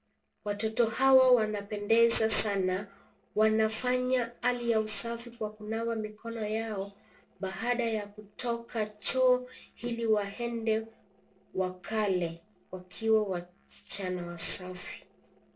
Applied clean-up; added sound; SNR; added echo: neural separator model SepFormer DNS4.